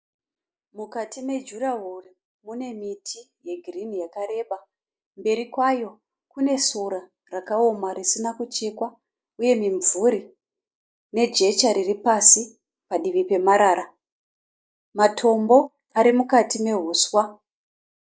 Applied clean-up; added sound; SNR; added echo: neural mask model Resemble Enhance denoiser.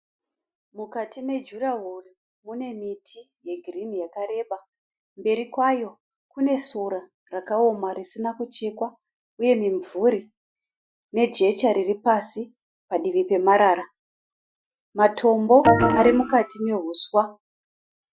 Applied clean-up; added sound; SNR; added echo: classical method Wiener filter.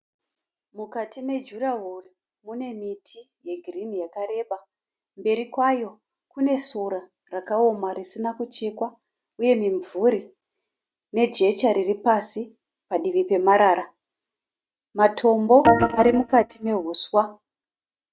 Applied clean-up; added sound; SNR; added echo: neural mask model RNNoise.